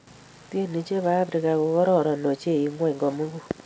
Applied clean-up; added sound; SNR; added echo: none; none; none; none.